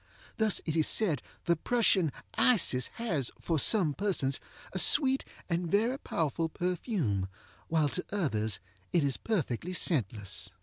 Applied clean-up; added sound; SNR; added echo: none; none; none; none.